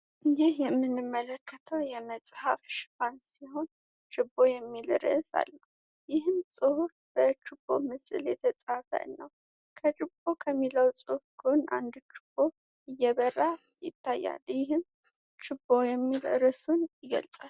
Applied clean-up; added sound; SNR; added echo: none; none; none; none.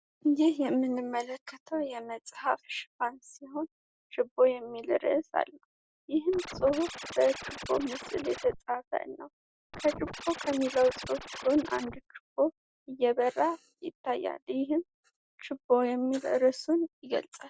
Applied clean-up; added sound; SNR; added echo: none; Scratching (performance technique); 12 dB; none.